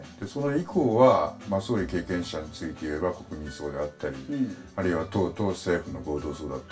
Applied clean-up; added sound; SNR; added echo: none; none; none; reverberation time 0.2 s.